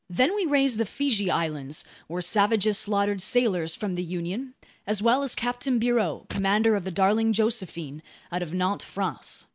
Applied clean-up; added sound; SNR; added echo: neural mask model Resemble Enhance denoiser.